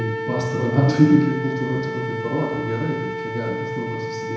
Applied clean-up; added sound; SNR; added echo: none; Wind instrument, woodwind instrument; 6 dB; reverberation time 1.0 s.